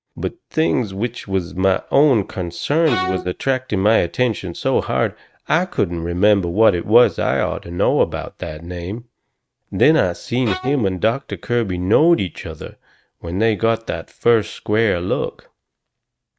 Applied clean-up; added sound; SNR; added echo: neural mask model RNNoise.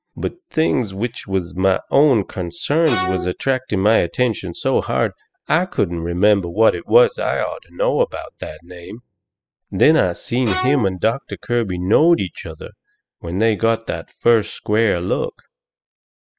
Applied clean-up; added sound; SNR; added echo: classical method spectral subtraction.